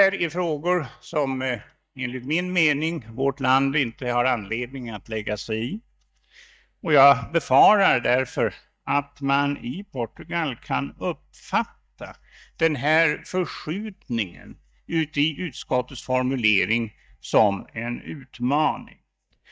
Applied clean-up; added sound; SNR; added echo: neural mask model DeepFilterNet 3.